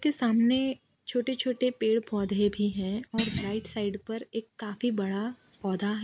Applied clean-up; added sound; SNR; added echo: none; Thump, thud; 8 dB; none.